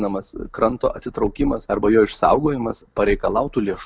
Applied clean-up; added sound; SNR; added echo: none; none; none; none.